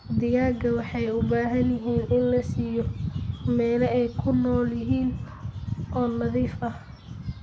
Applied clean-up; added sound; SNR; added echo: none; none; none; none.